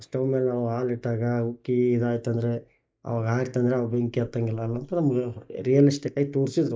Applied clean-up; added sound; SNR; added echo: neural mask model DeepFilterNet 3.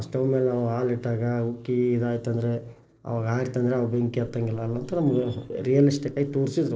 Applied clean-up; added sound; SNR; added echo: neural separator model SepFormer DNS4.